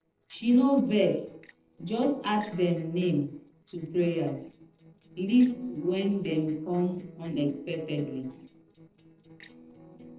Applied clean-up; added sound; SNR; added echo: neural separator model SepFormer DNS4.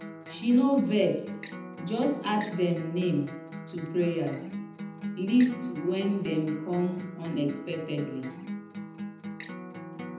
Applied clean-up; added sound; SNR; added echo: none; Acoustic guitar; 10 dB; reverberation time 0.8 s.